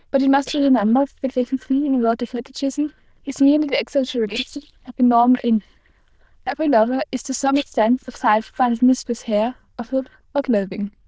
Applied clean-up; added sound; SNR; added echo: neural diffusion model UNIVERSE++.